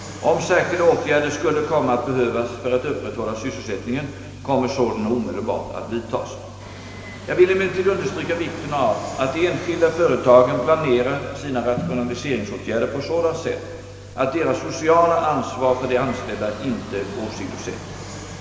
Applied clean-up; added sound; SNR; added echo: none; Fixed-wing aircraft, airplane; 19 dB; reverberation time 2.1 s.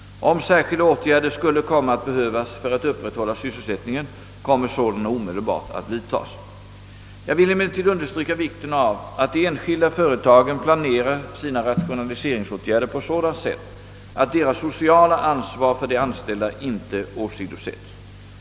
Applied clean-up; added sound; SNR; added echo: none; none; none; none.